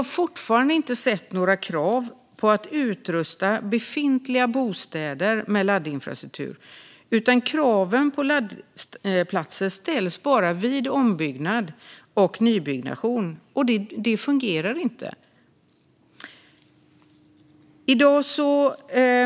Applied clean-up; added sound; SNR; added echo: none; none; none; none.